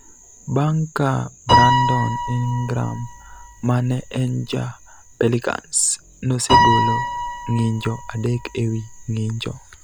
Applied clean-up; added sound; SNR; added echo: none; Piano; 1 dB; none.